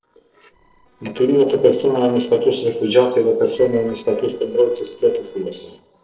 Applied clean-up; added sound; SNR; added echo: neural separator model SepFormer DNS4.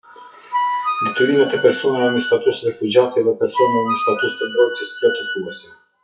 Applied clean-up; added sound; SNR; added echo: classical method WPE with log-MMSE.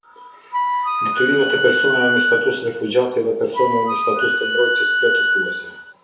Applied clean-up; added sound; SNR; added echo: none; Wind instrument, woodwind instrument; -2 dB; reverberation time 0.7 s.